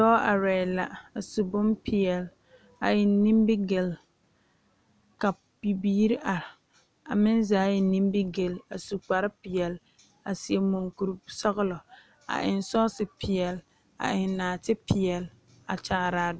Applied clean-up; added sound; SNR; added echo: none; none; none; none.